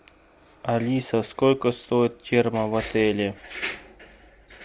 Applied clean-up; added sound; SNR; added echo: none; none; none; none.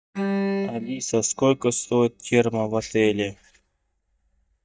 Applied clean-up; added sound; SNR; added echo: neural mask model DeepFilterNet 3.